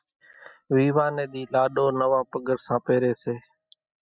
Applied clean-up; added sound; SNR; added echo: classical method spectral subtraction.